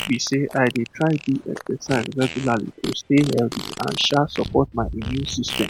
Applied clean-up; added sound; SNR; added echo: none; Fart; 12 dB; none.